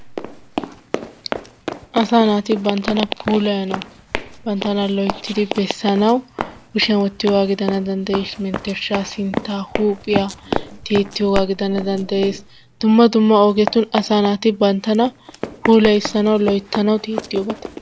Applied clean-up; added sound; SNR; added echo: none; Run; 11 dB; none.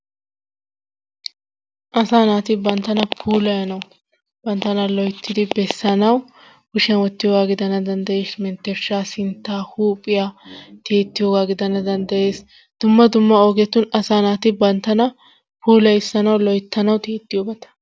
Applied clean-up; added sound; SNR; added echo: none; none; none; none.